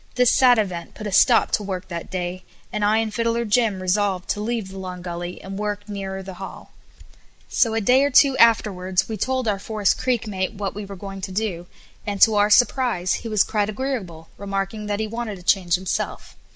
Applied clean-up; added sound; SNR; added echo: none; none; none; none.